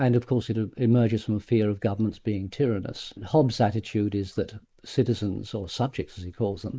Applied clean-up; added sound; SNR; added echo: neural mask model Resemble Enhance denoiser.